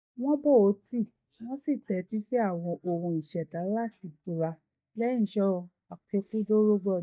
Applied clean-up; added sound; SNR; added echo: neural mask model DeepFilterNet 3.